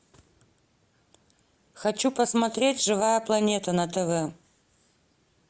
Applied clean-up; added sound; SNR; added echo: none; none; none; none.